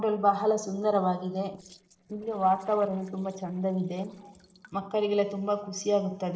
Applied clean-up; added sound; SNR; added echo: neural separator model SepFormer DNS4.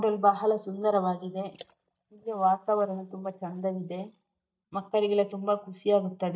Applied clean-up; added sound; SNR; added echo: neural mask model DeepFilterNet 3.